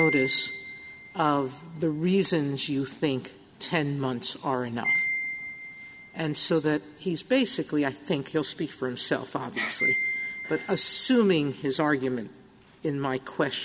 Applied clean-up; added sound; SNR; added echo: none; Wind chime; 8 dB; none.